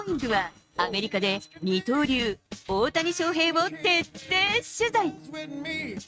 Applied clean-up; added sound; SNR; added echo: neural mask model RNNoise.